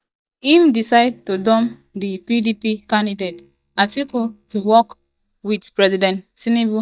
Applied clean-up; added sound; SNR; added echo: neural mask model DeepFilterNet 3.